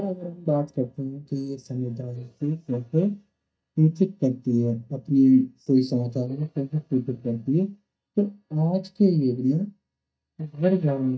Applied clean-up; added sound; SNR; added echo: neural mask model DeepFilterNet 3.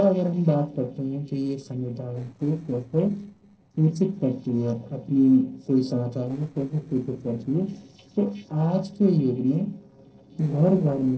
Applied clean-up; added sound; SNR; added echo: neural separator model SepFormer DNS4.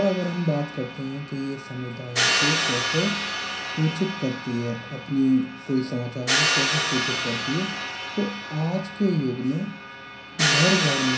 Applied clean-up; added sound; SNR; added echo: none; Crash cymbal; 1 dB; reverberation time 0.3 s.